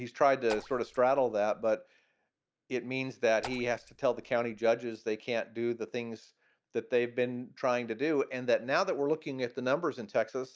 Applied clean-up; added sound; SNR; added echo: none; Raindrop / Splash, splatter; 17 dB; none.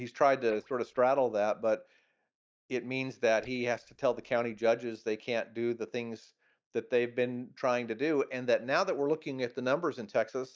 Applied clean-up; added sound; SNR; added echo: neural mask model DeepFilterNet 3.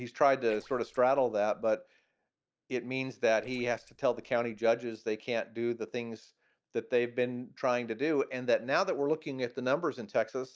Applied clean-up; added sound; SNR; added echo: neural separator model SepFormer DNS4.